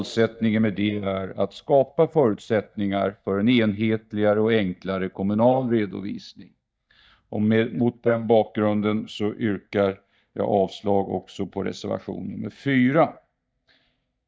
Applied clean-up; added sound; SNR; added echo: neural mask model DeepFilterNet 3.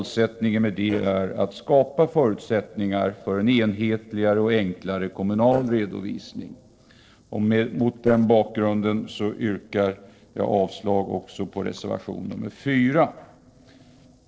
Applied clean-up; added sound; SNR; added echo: neural separator model SepFormer DNS4.